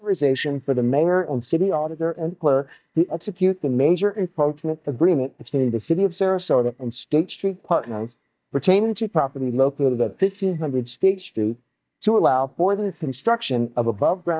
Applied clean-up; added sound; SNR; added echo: neural mask model DeepFilterNet 3.